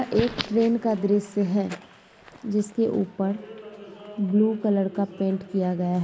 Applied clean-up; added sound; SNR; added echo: none; Applause; 19 dB; none.